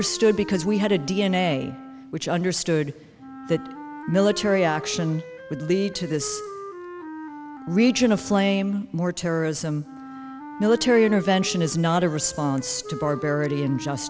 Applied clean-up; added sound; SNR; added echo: none; Wind instrument, woodwind instrument; 14 dB; none.